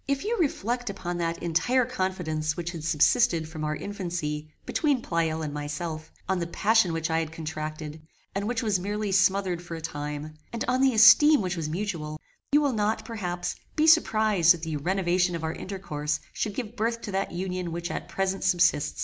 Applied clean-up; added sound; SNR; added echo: none; none; none; none.